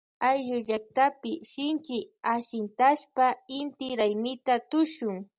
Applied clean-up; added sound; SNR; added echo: none; none; none; none.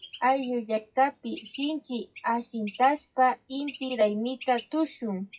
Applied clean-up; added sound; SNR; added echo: classical method WPE with log-MMSE.